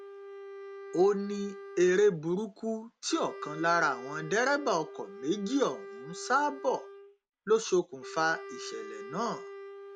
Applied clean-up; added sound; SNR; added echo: none; Wind instrument, woodwind instrument; 14 dB; none.